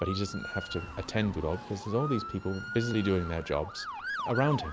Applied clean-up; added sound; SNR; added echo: none; Motor vehicle (road) / Siren; 8 dB; none.